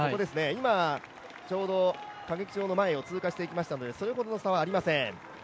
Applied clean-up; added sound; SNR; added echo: none; none; none; none.